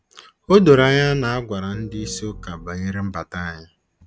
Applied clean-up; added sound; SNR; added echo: none; Piano; 16 dB; none.